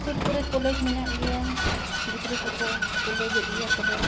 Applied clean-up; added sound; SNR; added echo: none; Vehicle; -3 dB; none.